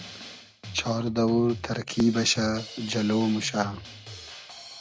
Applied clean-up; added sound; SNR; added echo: none; Drum kit; 15 dB; none.